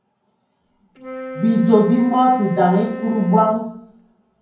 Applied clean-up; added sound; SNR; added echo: none; Wind instrument, woodwind instrument; 13 dB; reverberation time 0.9 s.